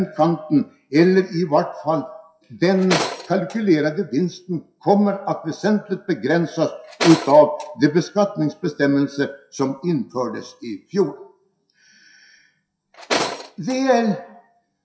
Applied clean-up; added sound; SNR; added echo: classical method WPE with log-MMSE.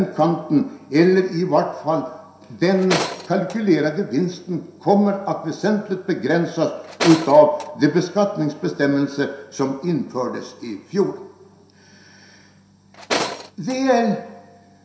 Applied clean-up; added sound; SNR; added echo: none; Tools; 8 dB; reverberation time 0.7 s.